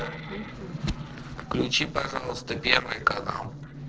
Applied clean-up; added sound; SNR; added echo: neural separator model SepFormer DNS4.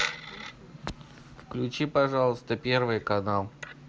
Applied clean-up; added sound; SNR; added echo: none; Coin (dropping); 12 dB; none.